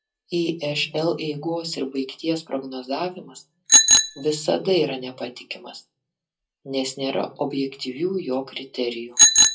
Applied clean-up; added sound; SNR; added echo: classical method WPE with log-MMSE.